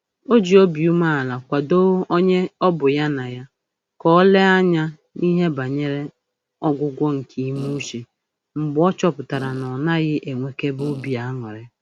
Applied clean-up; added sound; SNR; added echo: none; Fart; 17 dB; none.